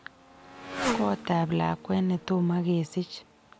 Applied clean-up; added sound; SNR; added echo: none; Motorcycle; 9 dB; none.